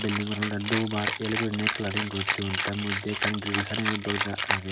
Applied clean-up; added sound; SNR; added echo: none; Rattle (instrument); -1 dB; none.